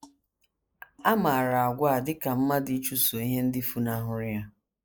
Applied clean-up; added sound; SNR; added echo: neural mask model Resemble Enhance denoiser.